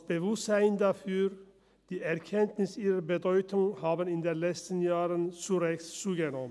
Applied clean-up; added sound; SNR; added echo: none; none; none; none.